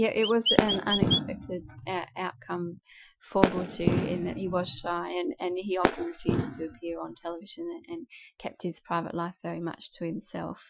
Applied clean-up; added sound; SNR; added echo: classical method Wiener filter.